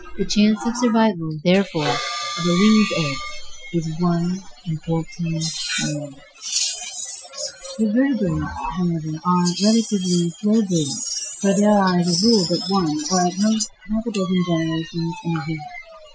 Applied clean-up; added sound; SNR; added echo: classical method Wiener filter.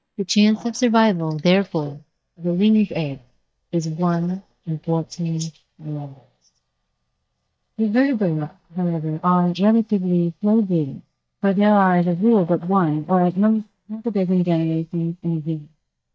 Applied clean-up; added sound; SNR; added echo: neural mask model DeepFilterNet 3.